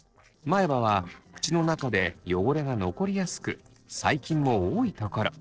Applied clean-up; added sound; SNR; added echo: neural separator model SepFormer DNS4.